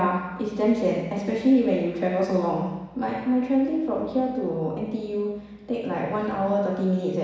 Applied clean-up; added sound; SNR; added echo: none; none; none; reverberation time 1.1 s.